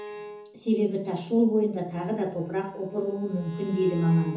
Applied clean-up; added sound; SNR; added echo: none; Bowed string instrument; 17 dB; reverberation time 0.6 s.